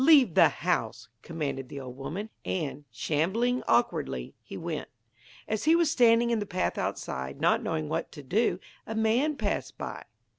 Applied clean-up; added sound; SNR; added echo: none; none; none; none.